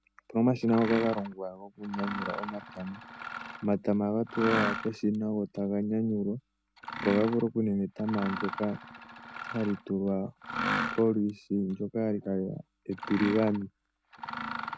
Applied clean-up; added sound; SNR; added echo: none; Mechanisms; 8 dB; none.